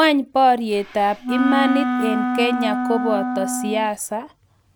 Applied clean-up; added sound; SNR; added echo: none; Wind instrument, woodwind instrument; 2 dB; none.